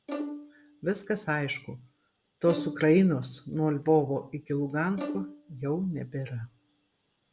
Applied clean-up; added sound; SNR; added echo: none; Bowed string instrument; 13 dB; none.